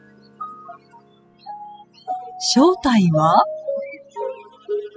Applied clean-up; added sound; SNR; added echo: classical method spectral subtraction.